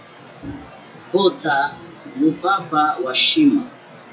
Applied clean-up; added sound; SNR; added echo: classical method WPE with log-MMSE.